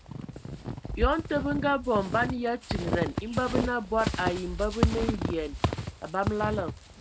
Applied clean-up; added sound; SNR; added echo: none; Squeak / Walk, footsteps; 2 dB; none.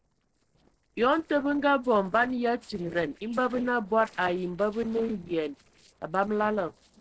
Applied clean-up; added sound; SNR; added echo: neural separator model SepFormer DNS4.